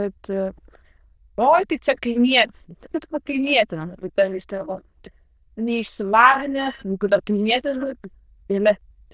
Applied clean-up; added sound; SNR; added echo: neural diffusion model UNIVERSE++.